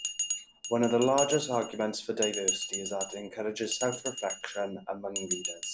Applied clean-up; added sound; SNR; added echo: none; Bell; 3 dB; none.